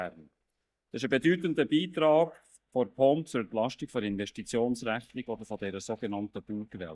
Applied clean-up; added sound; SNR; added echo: neural mask model DeepFilterNet 3.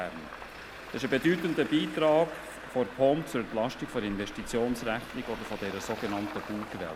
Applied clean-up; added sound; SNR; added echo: none; Traffic noise, roadway noise; 12 dB; none.